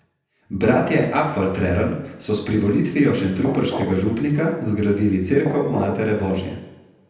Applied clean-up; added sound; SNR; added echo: none; Glass; 9 dB; reverberation time 0.9 s.